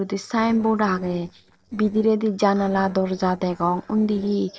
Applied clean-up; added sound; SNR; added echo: neural separator model SepFormer DNS4.